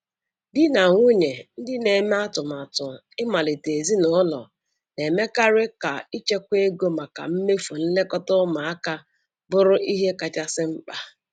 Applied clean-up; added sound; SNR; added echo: none; none; none; none.